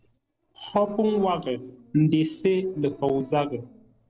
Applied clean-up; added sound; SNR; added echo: neural separator model SepFormer DNS4.